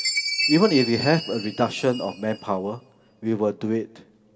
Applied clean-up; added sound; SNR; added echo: none; Chime; 7 dB; reverberation time 1.6 s.